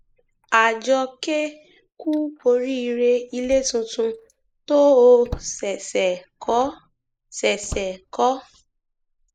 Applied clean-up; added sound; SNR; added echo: neural mask model Resemble Enhance denoiser.